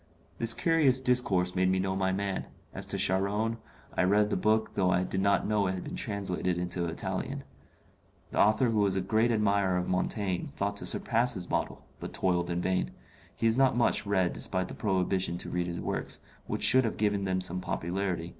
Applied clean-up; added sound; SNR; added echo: none; none; none; none.